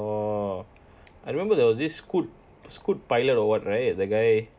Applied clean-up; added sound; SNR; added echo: none; none; none; none.